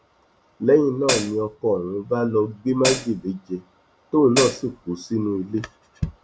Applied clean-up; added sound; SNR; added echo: none; Hi-hat; 3 dB; none.